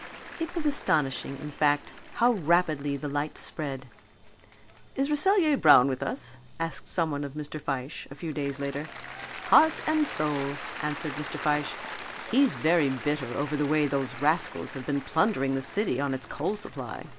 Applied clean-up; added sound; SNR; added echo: none; Applause / Cheering; 14 dB; none.